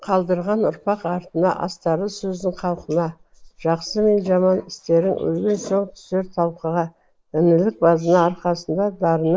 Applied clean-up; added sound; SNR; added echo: neural mask model Resemble Enhance denoiser.